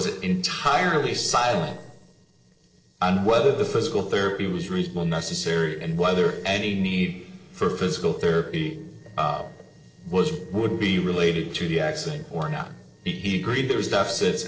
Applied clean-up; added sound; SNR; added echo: neural separator model SepFormer DNS4.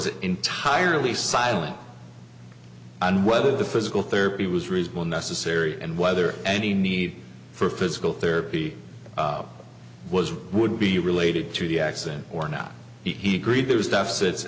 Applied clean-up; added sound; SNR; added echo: none; none; none; none.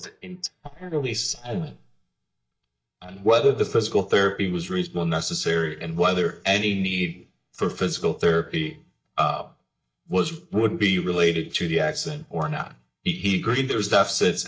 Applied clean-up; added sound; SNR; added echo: neural mask model DeepFilterNet 3.